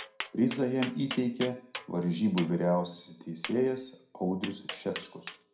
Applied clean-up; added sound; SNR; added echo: none; Tap; 13 dB; reverberation time 0.4 s.